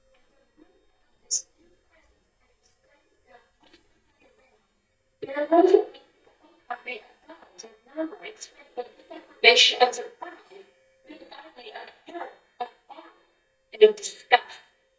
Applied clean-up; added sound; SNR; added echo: neural mask model DeepFilterNet 3.